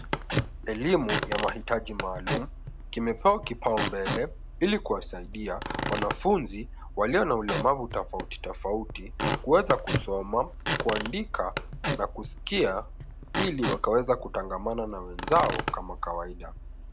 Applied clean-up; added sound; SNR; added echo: none; Squeak / Wood; 4 dB; none.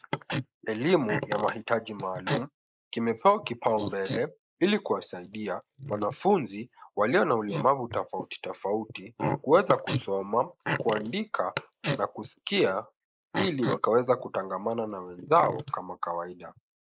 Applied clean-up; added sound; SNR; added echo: neural mask model Resemble Enhance denoiser.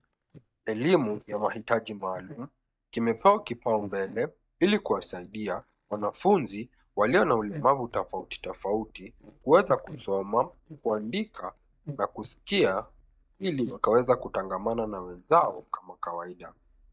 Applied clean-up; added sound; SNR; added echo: neural mask model DeepFilterNet 3.